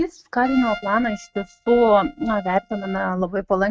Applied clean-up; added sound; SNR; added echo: neural mask model RNNoise.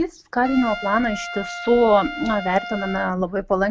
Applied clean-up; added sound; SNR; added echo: none; Trumpet; 12 dB; none.